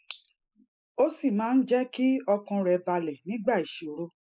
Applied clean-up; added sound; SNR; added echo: neural mask model Resemble Enhance denoiser.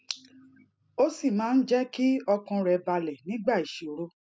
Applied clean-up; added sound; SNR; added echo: none; none; none; none.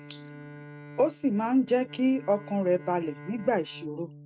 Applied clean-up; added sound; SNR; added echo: neural mask model RNNoise.